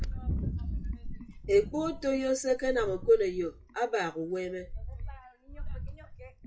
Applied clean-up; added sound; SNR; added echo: classical method WPE with log-MMSE.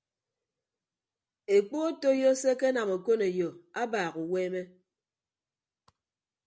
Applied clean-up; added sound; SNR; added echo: none; none; none; none.